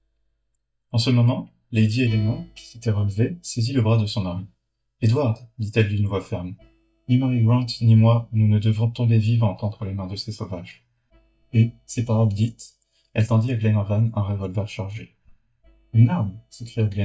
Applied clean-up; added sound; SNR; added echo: neural mask model DeepFilterNet 3.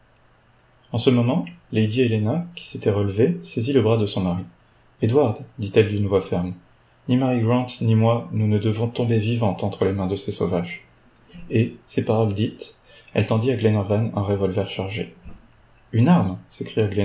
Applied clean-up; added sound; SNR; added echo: none; none; none; none.